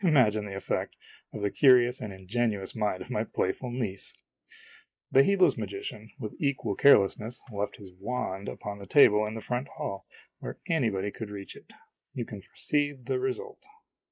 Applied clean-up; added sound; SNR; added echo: neural mask model Resemble Enhance denoiser.